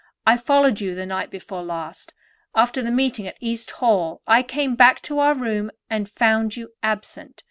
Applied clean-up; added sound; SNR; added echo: none; none; none; none.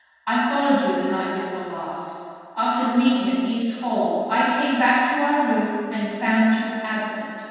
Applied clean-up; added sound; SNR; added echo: none; none; none; reverberation time 2.1 s.